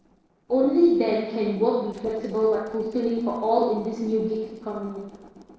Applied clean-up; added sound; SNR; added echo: neural separator model SepFormer DNS4.